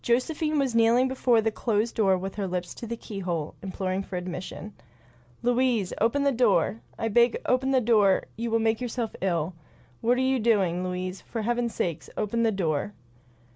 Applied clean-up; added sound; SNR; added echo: none; none; none; none.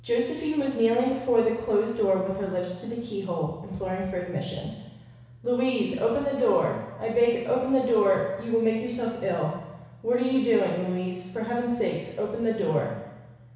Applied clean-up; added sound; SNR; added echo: none; none; none; reverberation time 1.1 s.